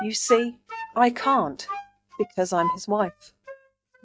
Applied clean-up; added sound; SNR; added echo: neural mask model RNNoise.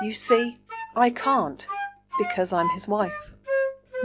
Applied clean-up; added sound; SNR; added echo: none; Wind instrument, woodwind instrument; 5 dB; none.